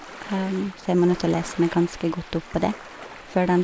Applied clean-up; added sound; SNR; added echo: none; Ocean; 16 dB; none.